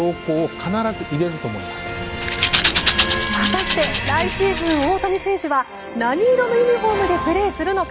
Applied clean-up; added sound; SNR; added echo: none; Rattle / Rattle (instrument); 4 dB; none.